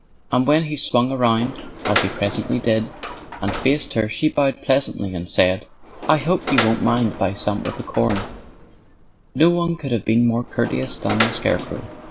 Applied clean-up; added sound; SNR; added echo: none; Door; 9 dB; none.